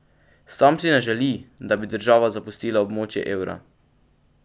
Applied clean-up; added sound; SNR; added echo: none; none; none; none.